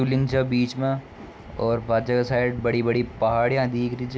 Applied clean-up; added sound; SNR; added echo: none; none; none; none.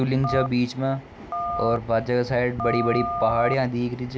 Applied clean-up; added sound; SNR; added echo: none; Telephone; 6 dB; none.